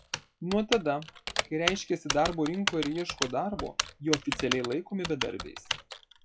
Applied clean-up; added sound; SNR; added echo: classical method WPE with log-MMSE.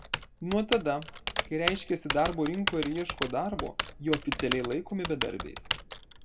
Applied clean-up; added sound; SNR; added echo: none; Typing; 3 dB; reverberation time 1.5 s.